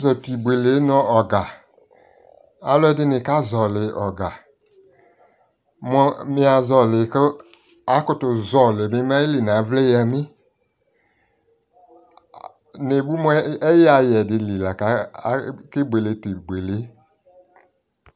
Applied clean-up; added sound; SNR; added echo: none; none; none; none.